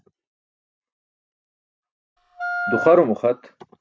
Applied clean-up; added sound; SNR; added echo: none; Wind instrument, woodwind instrument; 3 dB; none.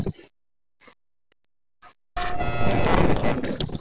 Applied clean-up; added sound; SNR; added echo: neural separator model SepFormer DNS4.